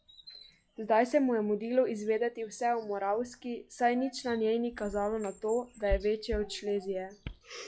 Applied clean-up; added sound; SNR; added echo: classical method log-MMSE.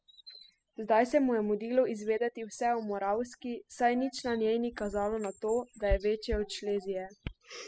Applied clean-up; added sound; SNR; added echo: classical method spectral subtraction.